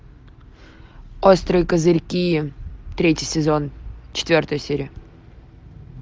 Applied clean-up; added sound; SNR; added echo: none; none; none; none.